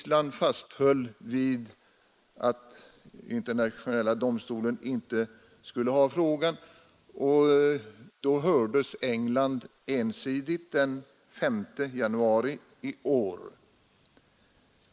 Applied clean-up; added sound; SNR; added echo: neural mask model Resemble Enhance denoiser.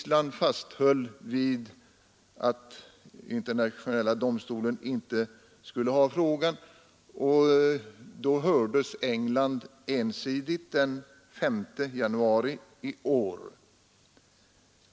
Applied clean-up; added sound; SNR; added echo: none; none; none; none.